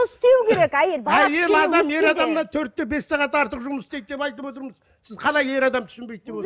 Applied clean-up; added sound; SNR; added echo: none; none; none; none.